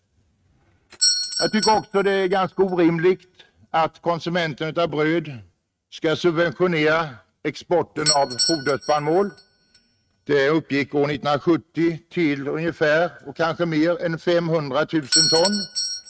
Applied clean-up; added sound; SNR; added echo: neural mask model RNNoise.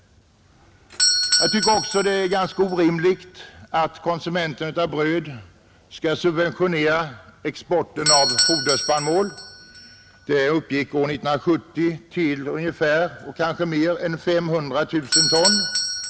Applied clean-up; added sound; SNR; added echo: none; Doorbell; 4 dB; none.